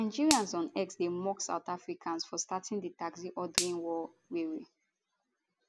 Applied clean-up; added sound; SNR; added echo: none; Finger snapping; 3 dB; none.